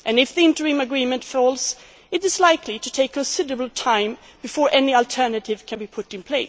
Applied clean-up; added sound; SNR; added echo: none; none; none; none.